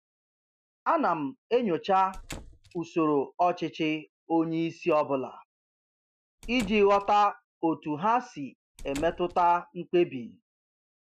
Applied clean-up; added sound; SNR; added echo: classical method Wiener filter.